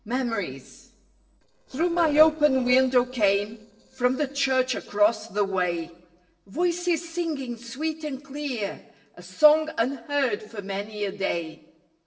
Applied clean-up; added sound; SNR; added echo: neural separator model SepFormer DNS4.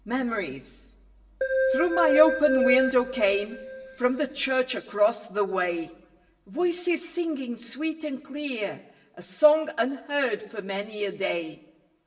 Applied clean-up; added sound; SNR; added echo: none; Keyboard (musical); 0 dB; reverberation time 0.9 s.